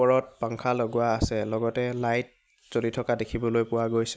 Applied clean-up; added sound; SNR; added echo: none; none; none; none.